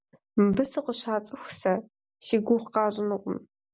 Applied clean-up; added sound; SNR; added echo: none; none; none; none.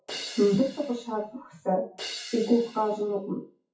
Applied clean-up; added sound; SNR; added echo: classical method WPE with log-MMSE.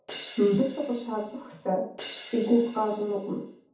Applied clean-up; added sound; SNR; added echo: none; Crash cymbal; 15 dB; reverberation time 0.6 s.